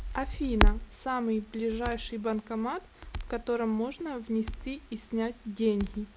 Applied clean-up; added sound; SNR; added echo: none; Crackle; 1 dB; none.